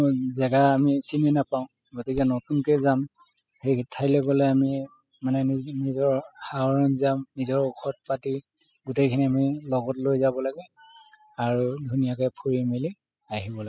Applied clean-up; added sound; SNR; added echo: classical method spectral subtraction.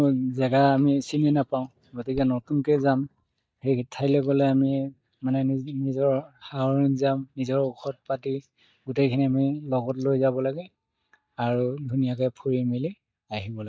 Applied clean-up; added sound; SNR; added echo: neural mask model DeepFilterNet 3.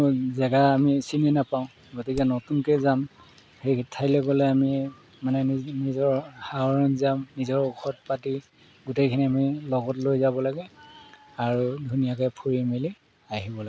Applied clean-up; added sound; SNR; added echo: none; Hammer; 16 dB; none.